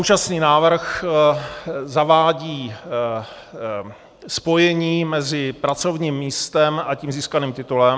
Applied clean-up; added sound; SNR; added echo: none; none; none; none.